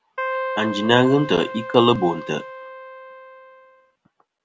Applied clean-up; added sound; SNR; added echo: none; Keyboard (musical); 9 dB; none.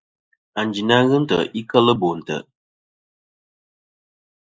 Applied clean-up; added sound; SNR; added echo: neural mask model Resemble Enhance denoiser.